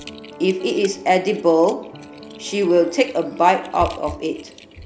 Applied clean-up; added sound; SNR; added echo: none; Typing + Piano; 17 dB; none.